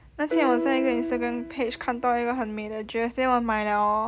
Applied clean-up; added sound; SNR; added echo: none; Piano; 6 dB; none.